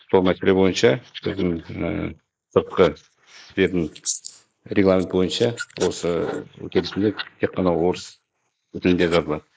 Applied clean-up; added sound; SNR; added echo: neural mask model Resemble Enhance denoiser.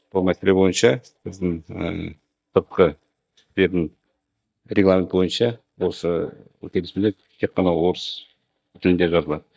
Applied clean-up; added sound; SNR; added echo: neural mask model DeepFilterNet 3.